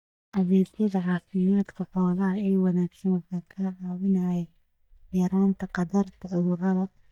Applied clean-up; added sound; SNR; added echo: neural mask model DeepFilterNet 3.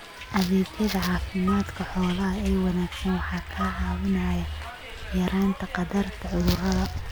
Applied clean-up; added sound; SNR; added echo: none; Harp + Hiss; 12 dB; none.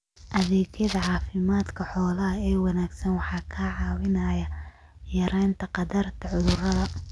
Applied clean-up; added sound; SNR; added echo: none; none; none; none.